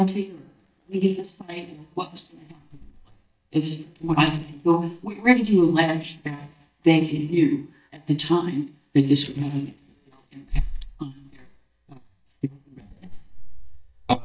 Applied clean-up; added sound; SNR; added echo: neural mask model DeepFilterNet 3.